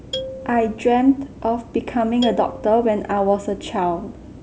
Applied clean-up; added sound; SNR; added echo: none; Marimba, xylophone; 15 dB; none.